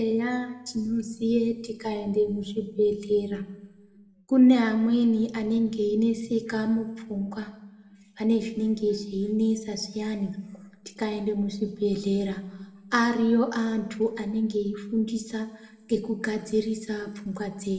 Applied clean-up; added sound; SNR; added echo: none; none; none; reverberation time 0.8 s.